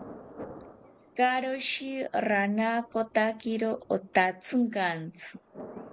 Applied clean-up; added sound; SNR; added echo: none; Thunder; 19 dB; none.